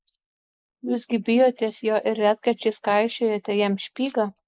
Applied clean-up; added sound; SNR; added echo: neural mask model Resemble Enhance denoiser.